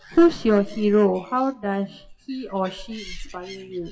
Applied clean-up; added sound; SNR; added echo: classical method WPE with log-MMSE.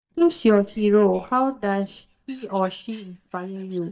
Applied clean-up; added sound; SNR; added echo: neural mask model DeepFilterNet 3.